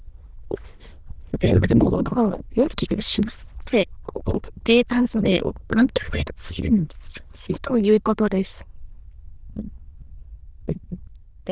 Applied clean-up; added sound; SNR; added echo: neural diffusion model UNIVERSE++.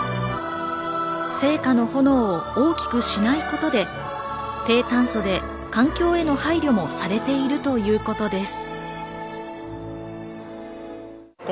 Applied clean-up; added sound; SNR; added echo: none; none; none; none.